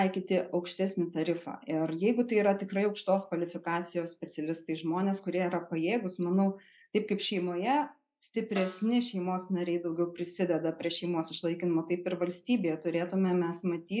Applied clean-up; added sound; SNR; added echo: classical method log-MMSE.